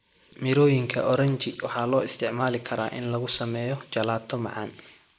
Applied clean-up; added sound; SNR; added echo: neural mask model Resemble Enhance denoiser.